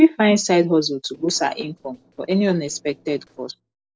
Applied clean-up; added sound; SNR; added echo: neural separator model SepFormer DNS4.